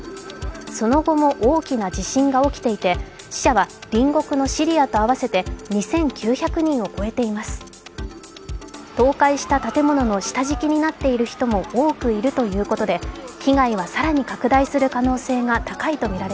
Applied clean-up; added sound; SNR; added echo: none; none; none; none.